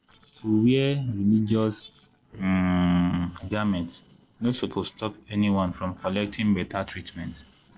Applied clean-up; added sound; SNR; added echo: neural separator model SepFormer DNS4.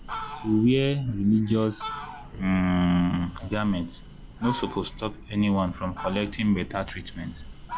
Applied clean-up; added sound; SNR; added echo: none; Breathing + Fowl; 13 dB; none.